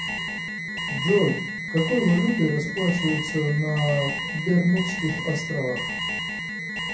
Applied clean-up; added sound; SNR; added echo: none; Alarm; 5 dB; reverberation time 0.6 s.